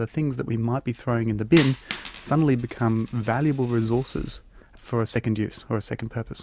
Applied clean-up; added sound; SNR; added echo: none; Coin (dropping); 12 dB; none.